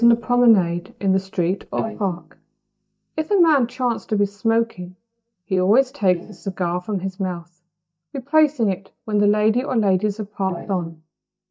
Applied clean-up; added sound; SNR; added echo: neural mask model DeepFilterNet 3.